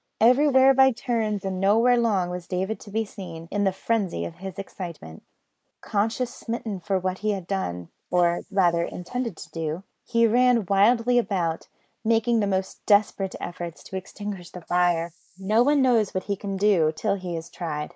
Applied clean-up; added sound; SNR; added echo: neural mask model Resemble Enhance denoiser.